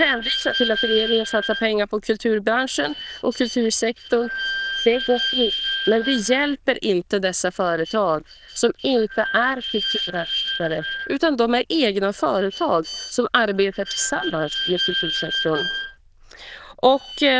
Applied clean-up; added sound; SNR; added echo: neural diffusion model UNIVERSE++.